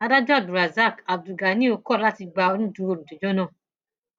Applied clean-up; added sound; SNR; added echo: none; none; none; none.